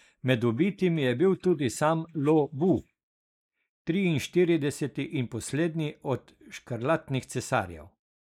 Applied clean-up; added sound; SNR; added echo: neural mask model Resemble Enhance denoiser.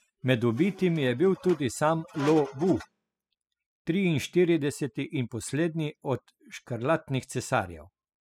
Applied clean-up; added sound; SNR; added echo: classical method spectral subtraction.